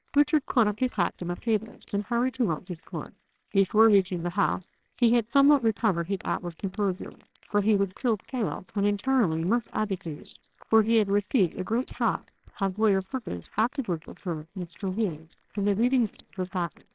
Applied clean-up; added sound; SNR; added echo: neural separator model SepFormer WHAMR!.